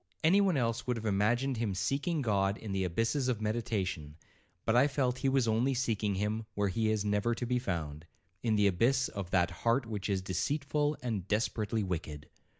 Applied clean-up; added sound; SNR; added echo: none; none; none; none.